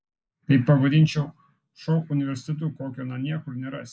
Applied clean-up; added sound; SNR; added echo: neural mask model Resemble Enhance denoiser.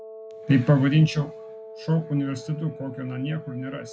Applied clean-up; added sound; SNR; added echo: none; Wind instrument, woodwind instrument; 16 dB; none.